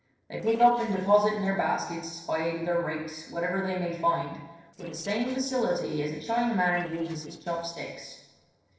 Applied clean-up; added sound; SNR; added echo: neural separator model SepFormer DNS4.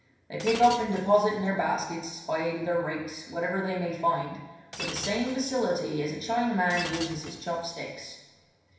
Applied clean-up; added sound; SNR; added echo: none; Shatter; 13 dB; reverberation time 0.9 s.